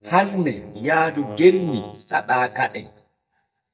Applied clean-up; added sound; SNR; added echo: neural mask model DeepFilterNet 3.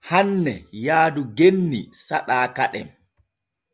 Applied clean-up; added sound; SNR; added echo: none; none; none; none.